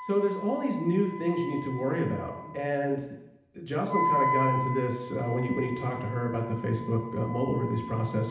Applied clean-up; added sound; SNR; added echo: none; Wind instrument, woodwind instrument; 6 dB; reverberation time 0.8 s.